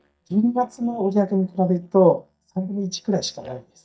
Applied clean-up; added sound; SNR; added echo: neural mask model DeepFilterNet 3.